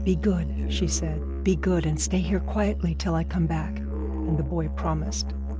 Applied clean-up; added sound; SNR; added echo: none; Musical instrument; 2 dB; none.